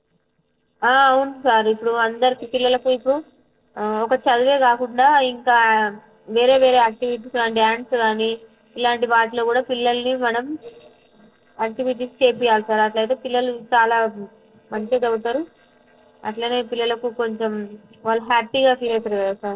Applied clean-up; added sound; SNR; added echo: neural separator model SepFormer DNS4.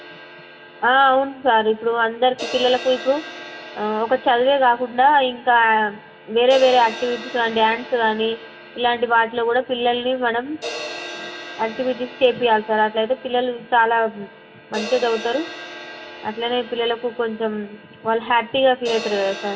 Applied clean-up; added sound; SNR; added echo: none; Crash cymbal; 15 dB; reverberation time 0.7 s.